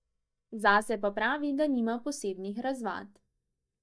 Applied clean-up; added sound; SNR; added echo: neural mask model DeepFilterNet 3.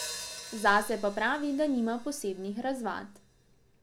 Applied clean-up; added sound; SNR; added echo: none; Hi-hat; 15 dB; none.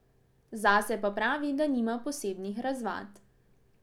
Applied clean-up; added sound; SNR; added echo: none; none; none; none.